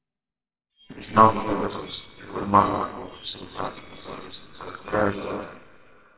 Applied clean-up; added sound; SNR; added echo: neural separator model SepFormer WHAMR!.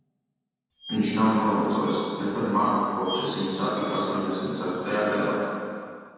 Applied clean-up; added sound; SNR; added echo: none; Squeak; 17 dB; reverberation time 2.1 s.